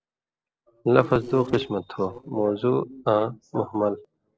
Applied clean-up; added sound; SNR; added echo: neural separator model SepFormer DNS4.